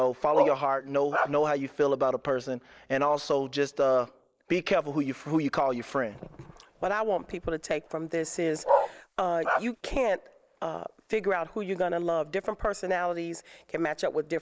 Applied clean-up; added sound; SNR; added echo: neural mask model Resemble Enhance denoiser.